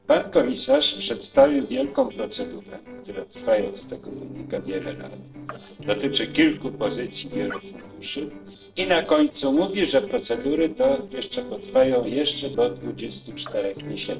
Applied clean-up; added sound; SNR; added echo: neural separator model SepFormer DNS4.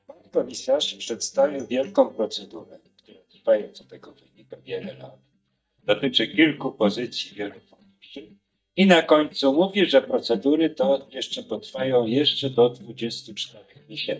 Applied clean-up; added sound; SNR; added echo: neural mask model DeepFilterNet 3.